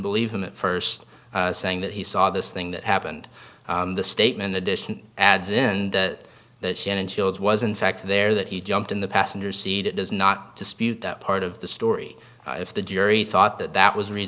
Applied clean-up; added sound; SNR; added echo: none; none; none; none.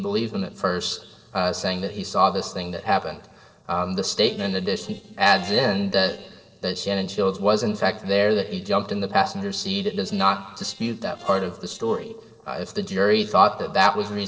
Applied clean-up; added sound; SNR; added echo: neural separator model SepFormer DNS4.